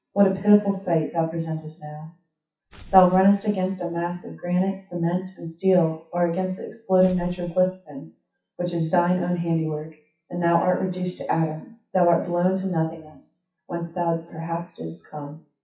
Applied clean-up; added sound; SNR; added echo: classical method WPE with log-MMSE.